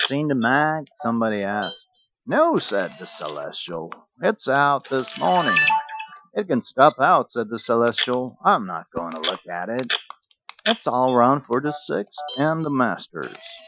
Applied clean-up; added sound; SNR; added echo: classical method Wiener filter.